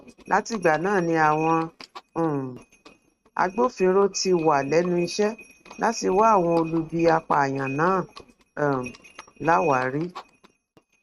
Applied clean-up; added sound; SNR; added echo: neural mask model RNNoise.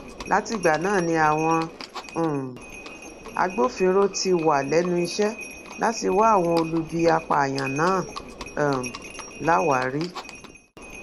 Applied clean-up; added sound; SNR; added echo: none; Livestock, farm animals, working animals; 14 dB; none.